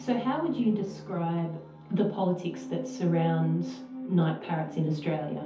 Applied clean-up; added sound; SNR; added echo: none; Bowed string instrument; 19 dB; reverberation time 0.5 s.